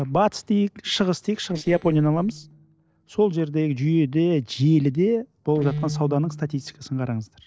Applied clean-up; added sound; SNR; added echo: neural separator model SepFormer DNS4.